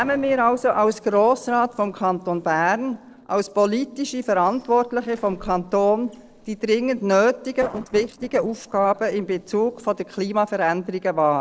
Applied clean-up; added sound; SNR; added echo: neural separator model SepFormer DNS4.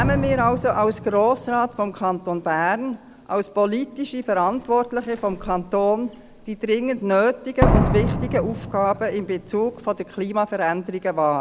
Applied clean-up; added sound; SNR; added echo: none; Slam; 6 dB; none.